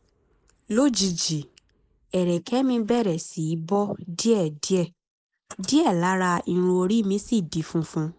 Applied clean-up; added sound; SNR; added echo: neural mask model Resemble Enhance denoiser.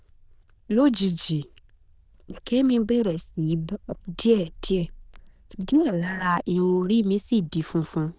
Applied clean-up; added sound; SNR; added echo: neural diffusion model UNIVERSE++.